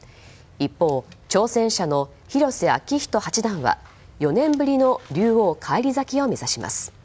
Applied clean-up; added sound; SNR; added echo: none; none; none; none.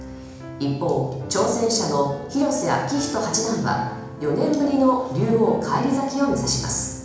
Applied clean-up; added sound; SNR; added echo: none; Piano; 16 dB; reverberation time 1.0 s.